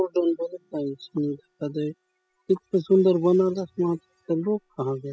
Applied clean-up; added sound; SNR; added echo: classical method spectral subtraction.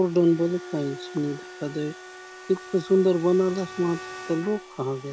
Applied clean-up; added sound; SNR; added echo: none; Bowed string instrument + Domestic sounds, home sounds; 15 dB; none.